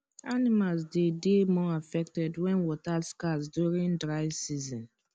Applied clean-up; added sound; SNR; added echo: none; none; none; none.